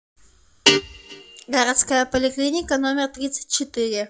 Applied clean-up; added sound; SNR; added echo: classical method log-MMSE.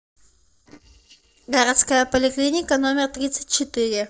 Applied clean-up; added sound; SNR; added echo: neural separator model SepFormer DNS4.